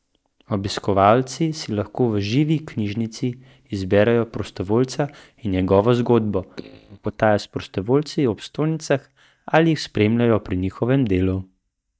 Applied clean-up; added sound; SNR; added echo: neural mask model DeepFilterNet 3.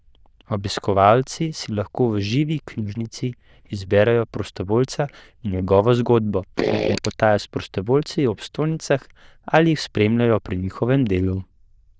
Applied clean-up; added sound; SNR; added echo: neural diffusion model UNIVERSE++.